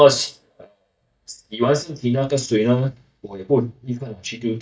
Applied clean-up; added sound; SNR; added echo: neural mask model DeepFilterNet 3.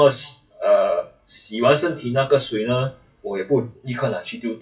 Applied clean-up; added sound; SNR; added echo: classical method WPE with log-MMSE.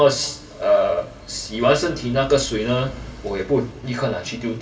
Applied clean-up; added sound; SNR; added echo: none; Rain; 19 dB; reverberation time 1.7 s.